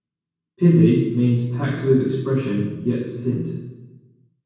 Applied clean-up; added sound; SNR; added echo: none; none; none; reverberation time 1.1 s.